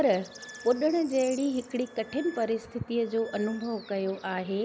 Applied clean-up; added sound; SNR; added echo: none; Bird / Insect / Frog + Squeak; 18 dB; none.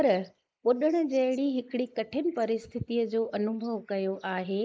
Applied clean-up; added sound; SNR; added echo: neural mask model Resemble Enhance denoiser.